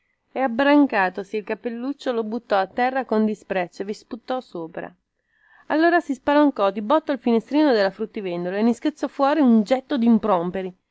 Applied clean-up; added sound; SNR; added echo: none; none; none; none.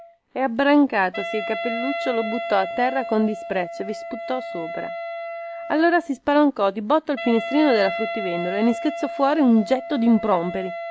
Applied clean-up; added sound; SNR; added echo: none; Wind instrument, woodwind instrument; 9 dB; none.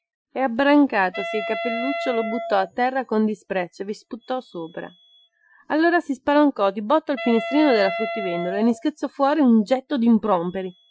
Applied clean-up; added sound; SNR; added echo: classical method Wiener filter.